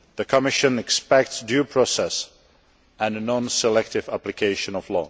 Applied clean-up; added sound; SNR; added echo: none; none; none; none.